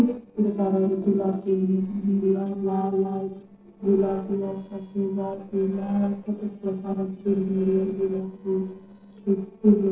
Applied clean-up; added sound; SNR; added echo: neural separator model SepFormer DNS4.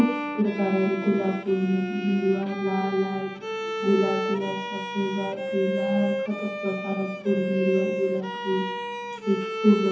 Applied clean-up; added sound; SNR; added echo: none; Bowed string instrument; 5 dB; reverberation time 2.4 s.